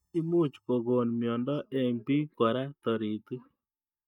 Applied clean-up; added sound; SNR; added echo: neural mask model DeepFilterNet 3.